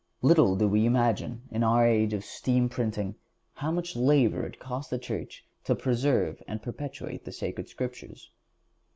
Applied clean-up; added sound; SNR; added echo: none; none; none; none.